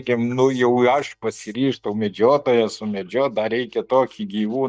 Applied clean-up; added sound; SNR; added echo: neural mask model DeepFilterNet 3.